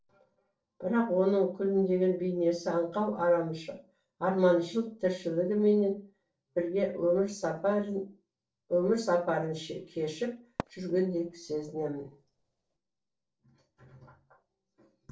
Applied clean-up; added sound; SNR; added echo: neural separator model SepFormer DNS4.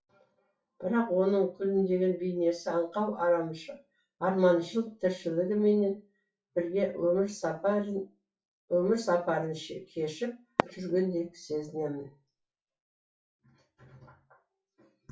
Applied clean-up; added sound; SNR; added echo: classical method WPE with log-MMSE.